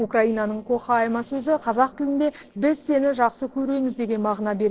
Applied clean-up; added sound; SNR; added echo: neural separator model SepFormer DNS4.